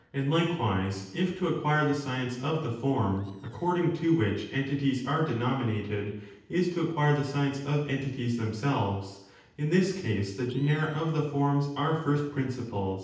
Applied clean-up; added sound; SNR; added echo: neural separator model SepFormer DNS4.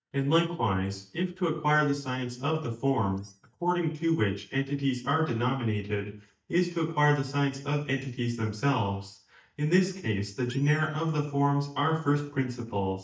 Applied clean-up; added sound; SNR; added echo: neural mask model DeepFilterNet 3.